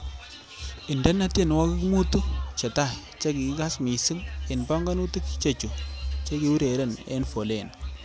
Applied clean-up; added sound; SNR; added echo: none; none; none; none.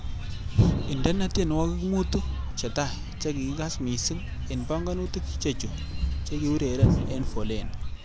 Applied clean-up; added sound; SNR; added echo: none; Thump, thud; -1 dB; none.